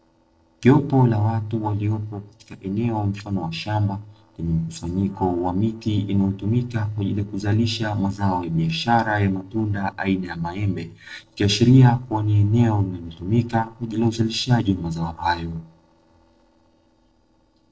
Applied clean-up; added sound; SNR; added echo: neural separator model SepFormer DNS4.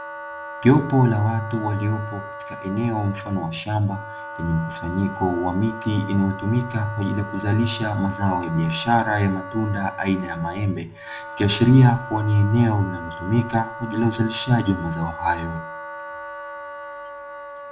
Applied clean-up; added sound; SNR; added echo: none; Wind instrument, woodwind instrument; 12 dB; reverberation time 0.5 s.